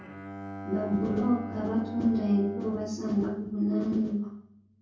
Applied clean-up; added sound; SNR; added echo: none; Bowed string instrument; 13 dB; reverberation time 0.6 s.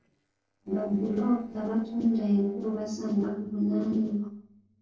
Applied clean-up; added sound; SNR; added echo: neural separator model SepFormer DNS4.